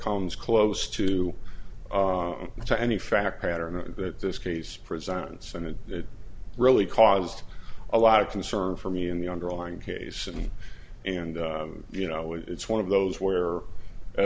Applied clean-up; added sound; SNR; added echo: none; none; none; none.